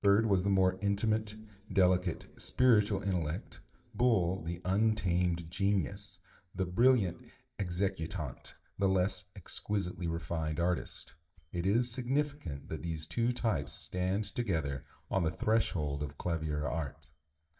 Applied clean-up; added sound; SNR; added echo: neural mask model DeepFilterNet 3.